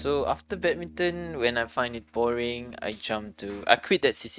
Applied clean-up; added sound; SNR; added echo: neural mask model RNNoise.